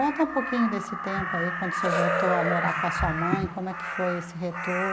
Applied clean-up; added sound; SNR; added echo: none; Crow; 1 dB; none.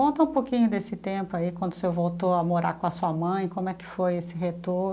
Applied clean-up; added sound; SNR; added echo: none; none; none; none.